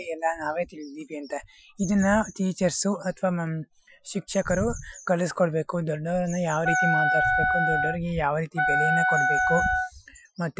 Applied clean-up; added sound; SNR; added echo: classical method Wiener filter.